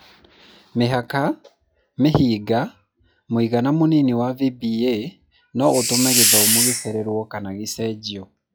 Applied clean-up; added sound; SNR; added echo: classical method log-MMSE.